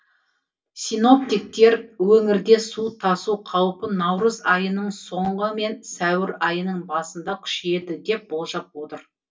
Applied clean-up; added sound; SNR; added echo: none; none; none; reverberation time 0.1 s.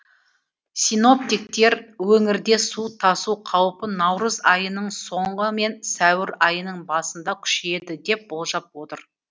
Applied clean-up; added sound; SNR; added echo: none; none; none; none.